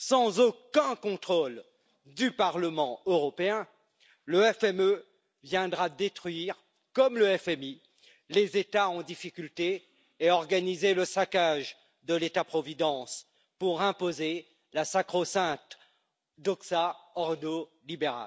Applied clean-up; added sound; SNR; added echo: none; none; none; none.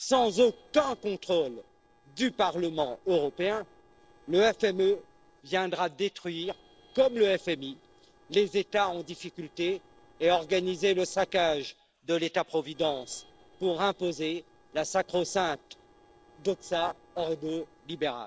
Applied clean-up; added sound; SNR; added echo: neural separator model SepFormer DNS4.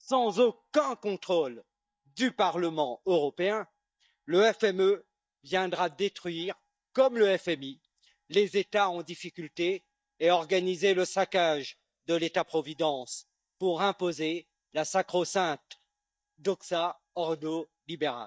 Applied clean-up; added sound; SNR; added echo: neural mask model DeepFilterNet 3.